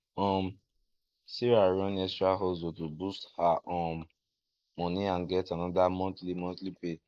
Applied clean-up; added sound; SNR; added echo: neural mask model Resemble Enhance denoiser.